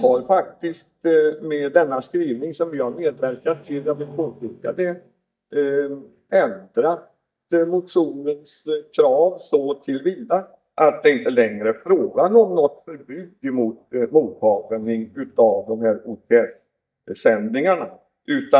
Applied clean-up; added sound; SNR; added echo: neural mask model DeepFilterNet 3.